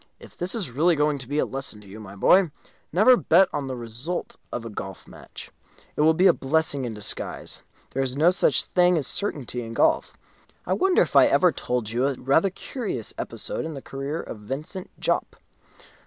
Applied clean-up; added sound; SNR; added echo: none; none; none; none.